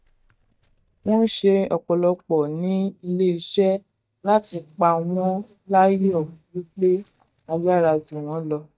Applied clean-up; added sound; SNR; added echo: neural mask model DeepFilterNet 3.